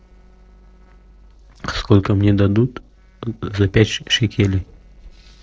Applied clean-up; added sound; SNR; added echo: neural separator model SepFormer DNS4.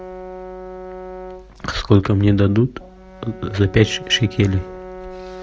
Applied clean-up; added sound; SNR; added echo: none; Brass instrument; 16 dB; none.